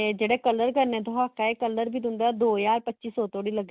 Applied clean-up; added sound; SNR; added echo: none; none; none; none.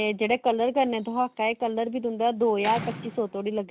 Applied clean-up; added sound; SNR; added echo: none; Slam; 17 dB; none.